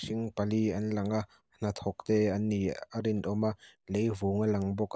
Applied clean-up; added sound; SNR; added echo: none; none; none; none.